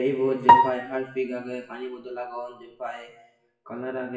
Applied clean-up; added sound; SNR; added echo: classical method WPE with log-MMSE.